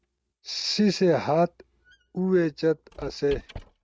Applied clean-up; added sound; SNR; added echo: neural mask model RNNoise.